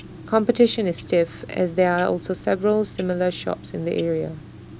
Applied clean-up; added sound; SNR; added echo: none; Clock; 17 dB; none.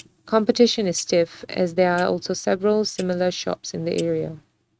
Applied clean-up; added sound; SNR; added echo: neural mask model RNNoise.